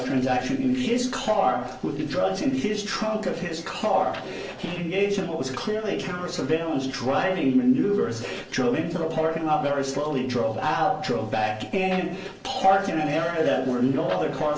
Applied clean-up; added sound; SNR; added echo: neural separator model SepFormer DNS4.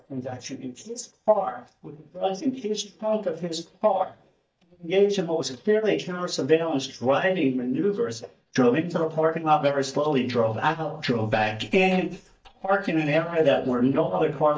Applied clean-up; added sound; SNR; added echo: neural mask model DeepFilterNet 3.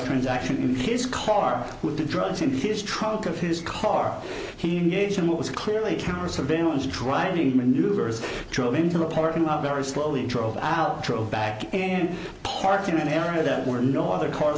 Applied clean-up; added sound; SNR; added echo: none; none; none; none.